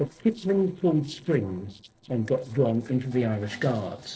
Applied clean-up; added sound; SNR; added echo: neural separator model SepFormer DNS4.